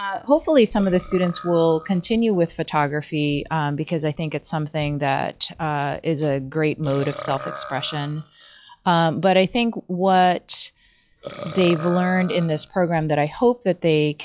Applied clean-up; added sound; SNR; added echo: classical method log-MMSE.